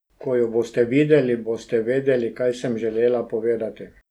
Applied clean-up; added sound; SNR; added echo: none; none; none; none.